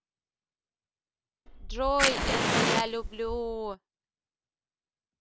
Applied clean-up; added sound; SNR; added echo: none; Fire; -5 dB; none.